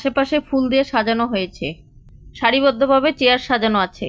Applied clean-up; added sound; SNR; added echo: none; none; none; none.